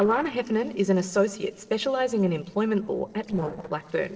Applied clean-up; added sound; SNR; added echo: neural separator model SepFormer DNS4.